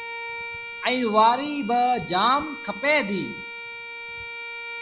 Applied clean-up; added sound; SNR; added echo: none; Bowed string instrument; 11 dB; none.